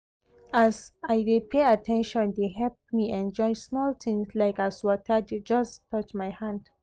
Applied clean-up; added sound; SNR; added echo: none; none; none; none.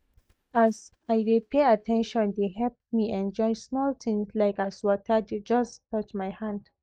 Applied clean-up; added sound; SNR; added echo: neural mask model DeepFilterNet 3.